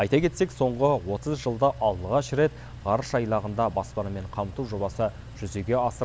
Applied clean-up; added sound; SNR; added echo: none; Engine; 16 dB; none.